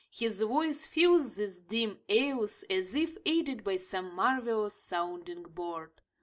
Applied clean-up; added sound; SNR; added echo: neural mask model Resemble Enhance denoiser.